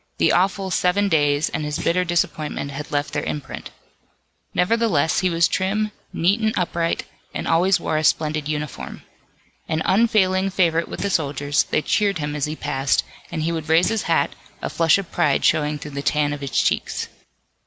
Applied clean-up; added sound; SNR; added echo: none; Thump, thud; 12 dB; none.